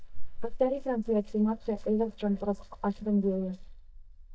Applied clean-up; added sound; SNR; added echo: neural mask model DeepFilterNet 3.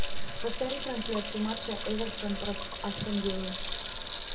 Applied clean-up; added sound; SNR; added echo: none; Sink (filling or washing) / Water tap, faucet; -2 dB; reverberation time 0.5 s.